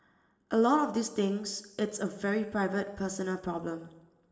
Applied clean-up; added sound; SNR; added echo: none; none; none; reverberation time 1.1 s.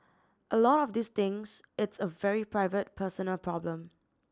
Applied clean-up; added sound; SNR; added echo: none; none; none; none.